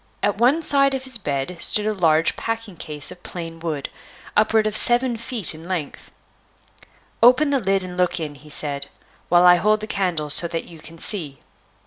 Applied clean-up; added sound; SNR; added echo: none; none; none; none.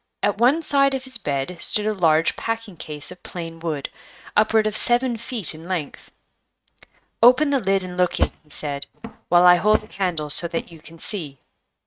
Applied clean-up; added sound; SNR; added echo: neural mask model RNNoise.